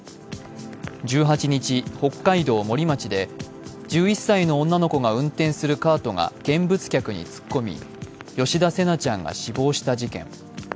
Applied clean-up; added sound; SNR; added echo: none; none; none; none.